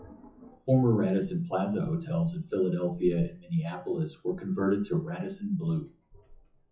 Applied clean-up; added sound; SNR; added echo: classical method WPE with log-MMSE.